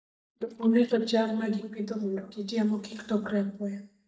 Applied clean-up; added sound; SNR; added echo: neural mask model DeepFilterNet 3.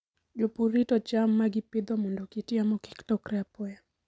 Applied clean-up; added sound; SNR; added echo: none; none; none; none.